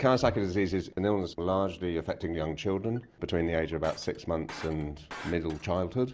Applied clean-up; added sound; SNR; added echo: none; Shatter + Wild animals; 18 dB; none.